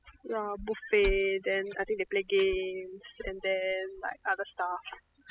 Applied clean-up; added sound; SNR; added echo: classical method spectral subtraction.